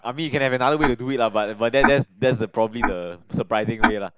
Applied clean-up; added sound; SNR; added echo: neural mask model Resemble Enhance denoiser.